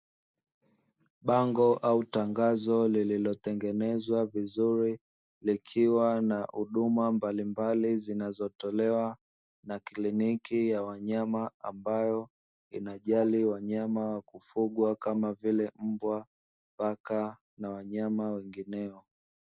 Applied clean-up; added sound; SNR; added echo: none; none; none; none.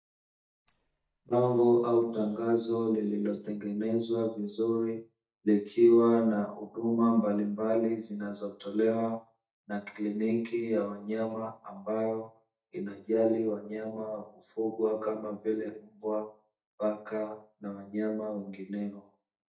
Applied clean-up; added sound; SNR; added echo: neural mask model DeepFilterNet 3.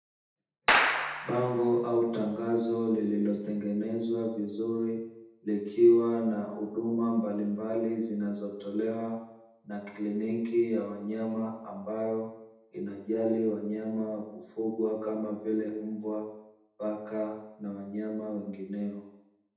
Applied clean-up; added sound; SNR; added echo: none; Clapping; -1 dB; reverberation time 0.8 s.